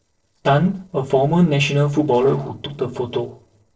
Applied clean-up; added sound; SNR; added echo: neural separator model SepFormer DNS4.